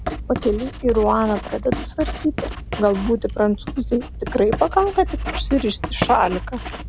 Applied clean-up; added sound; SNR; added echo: none; Writing; 7 dB; none.